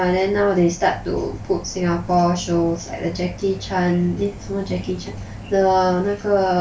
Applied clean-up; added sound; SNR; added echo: none; none; none; none.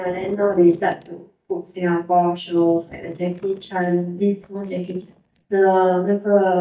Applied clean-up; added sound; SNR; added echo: neural mask model DeepFilterNet 3.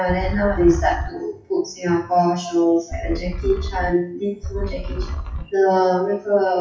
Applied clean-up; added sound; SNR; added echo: classical method WPE with log-MMSE.